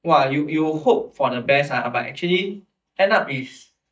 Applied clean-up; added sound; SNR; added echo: neural mask model DeepFilterNet 3.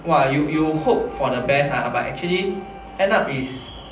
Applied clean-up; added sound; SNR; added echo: none; Wind instrument, woodwind instrument; 18 dB; reverberation time 0.6 s.